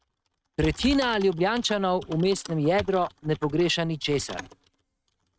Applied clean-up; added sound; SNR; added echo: neural mask model RNNoise.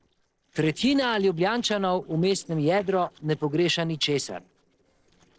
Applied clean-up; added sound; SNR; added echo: neural separator model SepFormer DNS4.